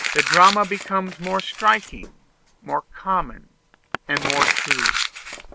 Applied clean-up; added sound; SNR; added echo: none; Crumpling, crinkling; 3 dB; none.